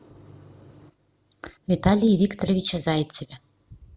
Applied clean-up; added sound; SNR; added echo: none; none; none; none.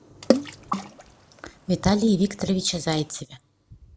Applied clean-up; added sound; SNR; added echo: none; Water / Splash, splatter; 4 dB; none.